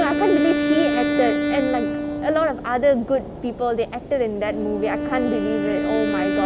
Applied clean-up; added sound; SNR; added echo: none; Wind instrument, woodwind instrument; 2 dB; none.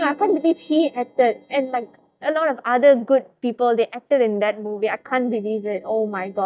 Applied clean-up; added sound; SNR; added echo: neural mask model DeepFilterNet 3.